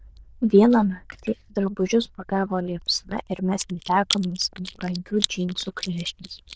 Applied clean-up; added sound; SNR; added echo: neural diffusion model UNIVERSE++.